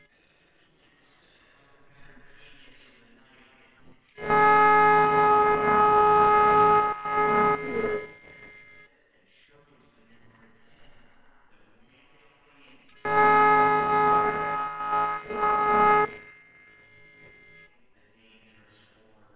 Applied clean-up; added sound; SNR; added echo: neural separator model SepFormer WHAMR!.